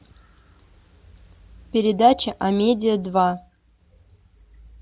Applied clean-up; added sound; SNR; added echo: none; none; none; none.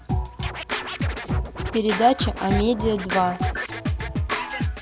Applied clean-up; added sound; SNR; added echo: none; Scratching (performance technique); 1 dB; none.